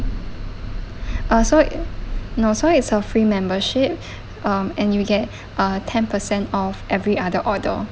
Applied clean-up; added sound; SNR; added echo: none; Thunder; 9 dB; none.